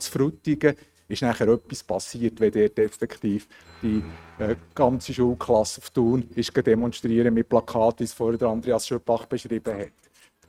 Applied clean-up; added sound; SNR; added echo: neural mask model RNNoise.